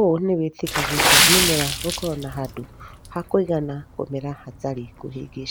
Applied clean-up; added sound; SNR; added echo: none; Water / Splash, splatter; -1 dB; none.